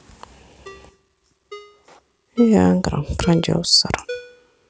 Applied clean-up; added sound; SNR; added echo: none; Ringtone; 18 dB; none.